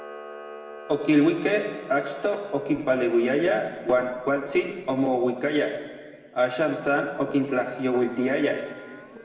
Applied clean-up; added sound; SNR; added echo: none; Camera; 19 dB; reverberation time 1.9 s.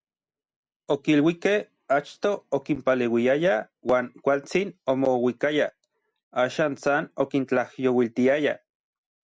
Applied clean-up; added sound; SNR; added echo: none; none; none; none.